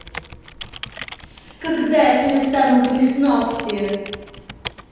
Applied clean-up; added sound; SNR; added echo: none; Computer keyboard; 16 dB; reverberation time 1.2 s.